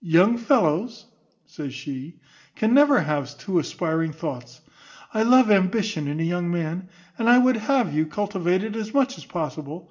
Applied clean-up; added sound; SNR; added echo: none; none; none; reverberation time 0.4 s.